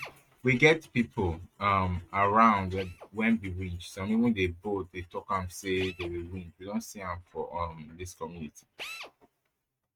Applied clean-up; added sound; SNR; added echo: neural mask model RNNoise.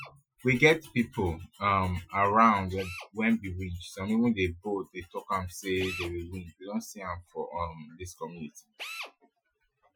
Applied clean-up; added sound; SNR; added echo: classical method Wiener filter.